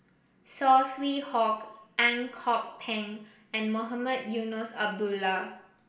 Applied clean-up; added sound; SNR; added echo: none; none; none; reverberation time 0.6 s.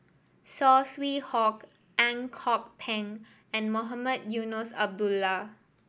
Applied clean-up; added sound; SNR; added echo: none; none; none; none.